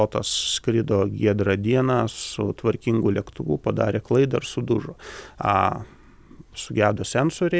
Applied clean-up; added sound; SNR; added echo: none; none; none; none.